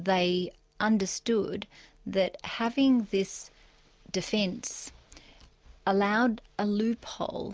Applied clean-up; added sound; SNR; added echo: none; none; none; none.